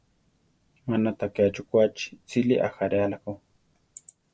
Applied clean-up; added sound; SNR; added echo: none; none; none; none.